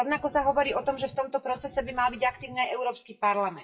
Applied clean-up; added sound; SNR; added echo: classical method WPE with log-MMSE.